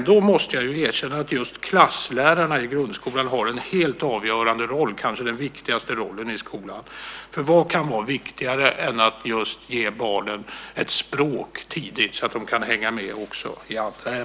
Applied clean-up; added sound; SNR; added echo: none; none; none; none.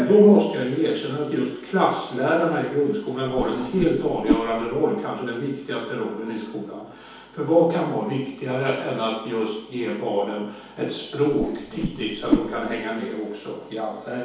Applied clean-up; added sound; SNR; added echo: none; Whoosh, swoosh, swish; 4 dB; reverberation time 2.2 s.